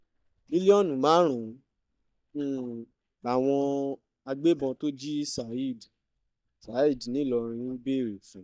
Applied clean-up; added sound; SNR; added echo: neural mask model DeepFilterNet 3.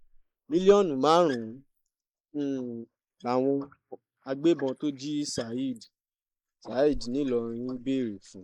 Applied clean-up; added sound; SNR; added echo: neural mask model Resemble Enhance denoiser.